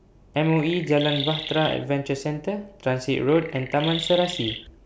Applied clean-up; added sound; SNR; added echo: none; Chirp, tweet; 9 dB; none.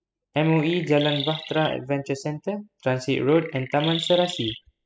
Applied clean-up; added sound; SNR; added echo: classical method spectral subtraction.